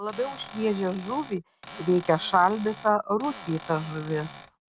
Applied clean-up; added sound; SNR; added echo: none; Cupboard open or close / Door; 15 dB; none.